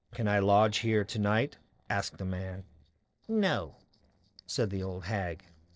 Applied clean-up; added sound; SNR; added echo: neural separator model SepFormer DNS4.